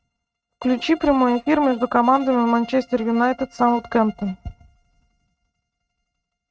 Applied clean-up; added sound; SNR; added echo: neural mask model RNNoise.